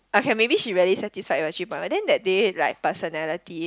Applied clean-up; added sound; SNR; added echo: none; none; none; none.